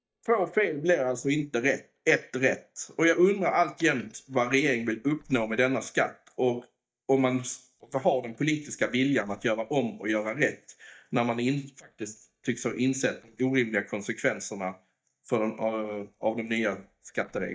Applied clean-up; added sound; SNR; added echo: neural mask model DeepFilterNet 3.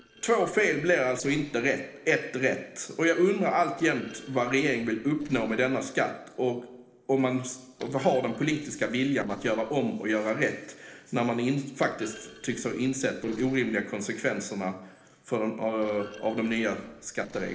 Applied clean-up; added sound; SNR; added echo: neural separator model SepFormer DNS4.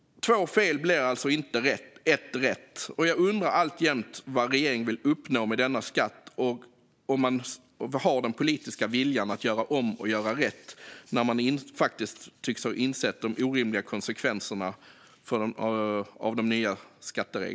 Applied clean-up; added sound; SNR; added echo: none; none; none; none.